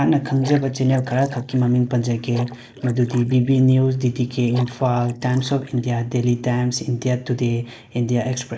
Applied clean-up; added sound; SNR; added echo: neural mask model Resemble Enhance denoiser.